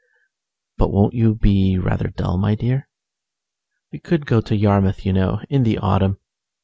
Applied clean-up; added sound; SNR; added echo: none; none; none; none.